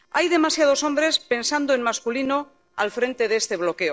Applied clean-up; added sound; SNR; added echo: neural separator model SepFormer DNS4.